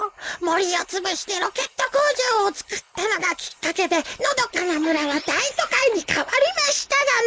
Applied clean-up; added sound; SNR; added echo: neural mask model Resemble Enhance denoiser.